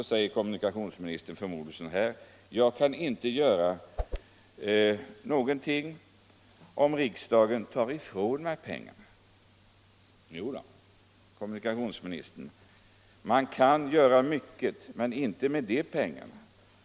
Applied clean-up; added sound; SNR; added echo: none; Whoosh, swoosh, swish; 6 dB; none.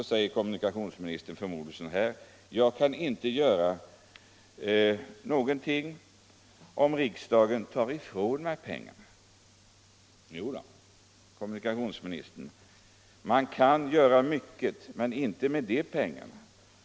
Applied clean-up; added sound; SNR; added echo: none; none; none; none.